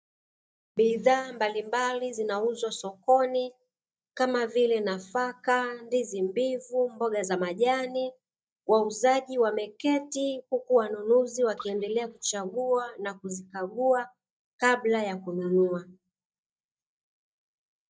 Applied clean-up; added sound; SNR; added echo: neural mask model DeepFilterNet 3.